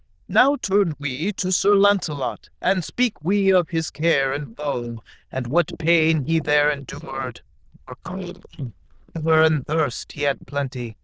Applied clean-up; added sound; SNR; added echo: neural diffusion model UNIVERSE++.